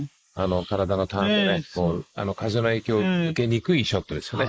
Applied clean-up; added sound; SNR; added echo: neural mask model Resemble Enhance denoiser.